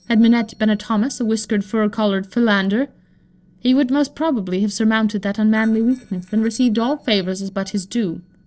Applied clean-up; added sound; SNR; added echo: neural separator model SepFormer DNS4.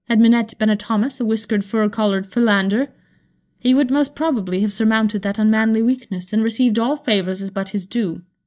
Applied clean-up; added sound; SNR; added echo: neural mask model DeepFilterNet 3.